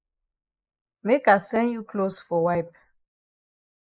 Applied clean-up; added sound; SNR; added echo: neural mask model Resemble Enhance denoiser.